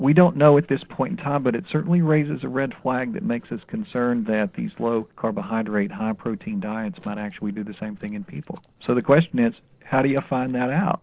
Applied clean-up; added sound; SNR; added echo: neural separator model SepFormer DNS4.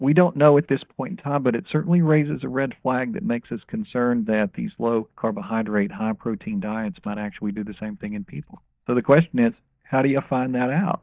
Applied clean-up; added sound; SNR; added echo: neural mask model DeepFilterNet 3.